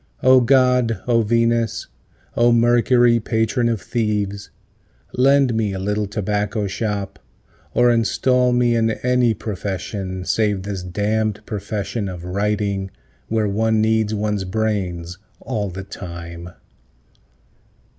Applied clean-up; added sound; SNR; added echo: none; none; none; none.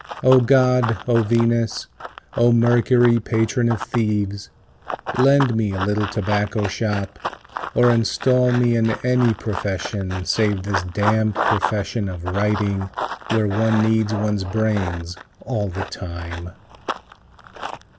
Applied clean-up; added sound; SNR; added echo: none; Run; 10 dB; none.